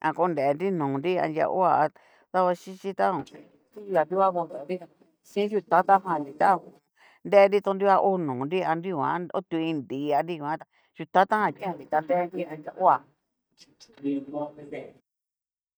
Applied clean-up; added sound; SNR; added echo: neural mask model DeepFilterNet 3.